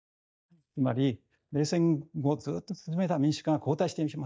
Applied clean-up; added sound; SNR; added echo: neural mask model DeepFilterNet 3.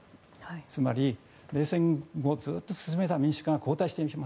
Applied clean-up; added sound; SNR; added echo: none; none; none; none.